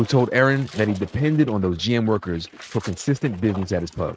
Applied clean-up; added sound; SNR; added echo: neural mask model RNNoise.